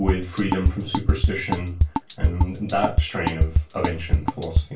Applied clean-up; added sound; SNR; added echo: none; Drum kit; -4 dB; reverberation time 0.2 s.